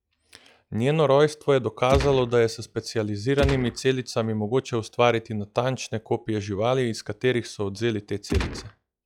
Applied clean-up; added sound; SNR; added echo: classical method log-MMSE.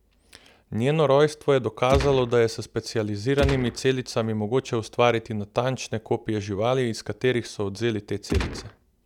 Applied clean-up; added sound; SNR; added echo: none; Gunshot, gunfire; 5 dB; none.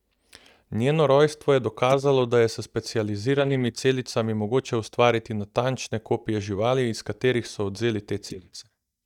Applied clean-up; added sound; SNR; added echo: neural mask model DeepFilterNet 3.